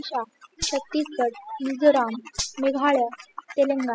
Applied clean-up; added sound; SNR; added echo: classical method spectral subtraction.